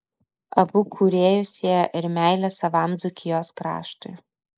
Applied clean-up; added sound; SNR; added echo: neural mask model Resemble Enhance denoiser.